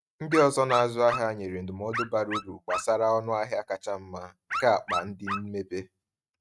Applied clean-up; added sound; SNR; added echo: neural mask model RNNoise.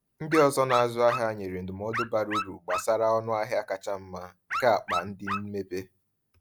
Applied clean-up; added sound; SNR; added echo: none; Dog; 7 dB; none.